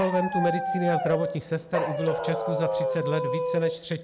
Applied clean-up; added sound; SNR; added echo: none; Dog; 1 dB; none.